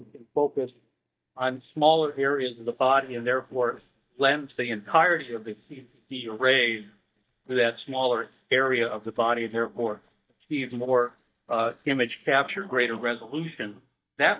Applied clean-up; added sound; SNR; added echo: neural mask model DeepFilterNet 3.